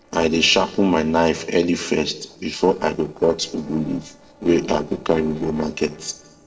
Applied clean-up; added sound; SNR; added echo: neural separator model SepFormer DNS4.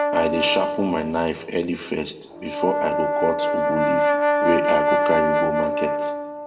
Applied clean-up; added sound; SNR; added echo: none; Brass instrument; -3 dB; reverberation time 0.9 s.